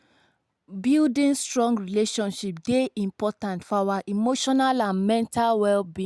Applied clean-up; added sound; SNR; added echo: none; none; none; none.